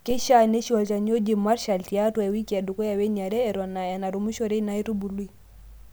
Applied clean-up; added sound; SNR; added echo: none; none; none; none.